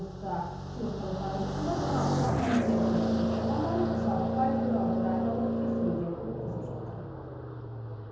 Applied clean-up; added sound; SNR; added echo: none; Car passing by; -4 dB; reverberation time 0.9 s.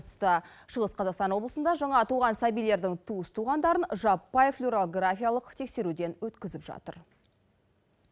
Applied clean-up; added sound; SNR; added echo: none; none; none; none.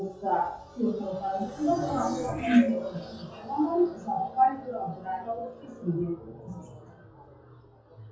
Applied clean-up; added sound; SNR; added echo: classical method WPE with log-MMSE.